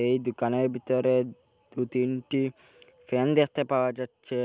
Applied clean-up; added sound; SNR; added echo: none; none; none; none.